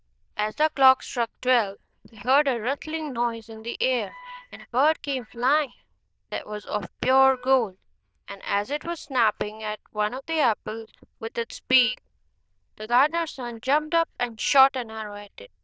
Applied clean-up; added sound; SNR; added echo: neural diffusion model UNIVERSE++.